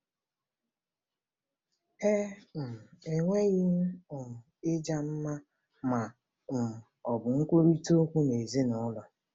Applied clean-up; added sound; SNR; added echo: none; none; none; none.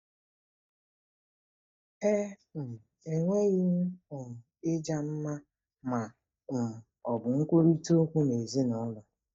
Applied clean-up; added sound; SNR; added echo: neural mask model DeepFilterNet 3.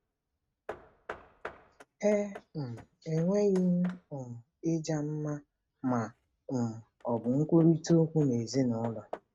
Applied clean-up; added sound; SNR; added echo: neural mask model RNNoise.